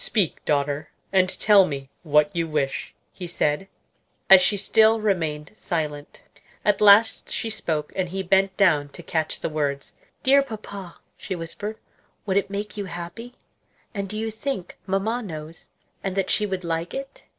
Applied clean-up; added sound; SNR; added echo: none; none; none; none.